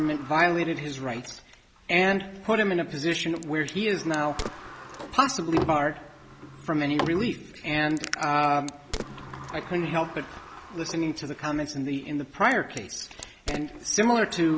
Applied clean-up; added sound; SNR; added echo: none; Crack + Sliding door; 12 dB; none.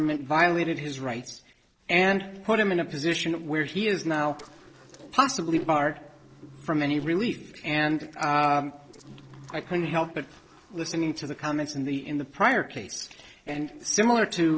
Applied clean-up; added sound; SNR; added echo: neural separator model SepFormer DNS4.